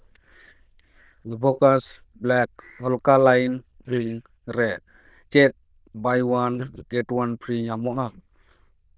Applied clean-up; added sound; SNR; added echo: neural diffusion model UNIVERSE++.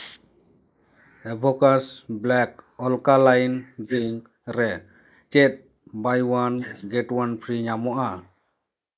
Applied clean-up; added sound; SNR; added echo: neural mask model Resemble Enhance denoiser.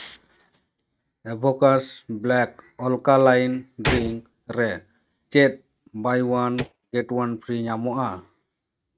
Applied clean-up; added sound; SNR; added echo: neural mask model RNNoise.